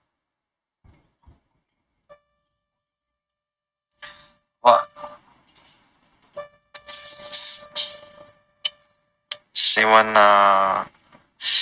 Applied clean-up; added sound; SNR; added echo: neural mask model RNNoise.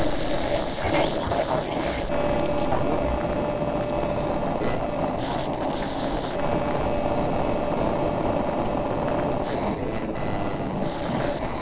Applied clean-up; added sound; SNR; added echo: neural separator model SepFormer DNS4.